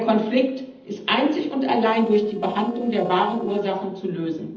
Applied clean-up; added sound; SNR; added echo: neural separator model SepFormer DNS4.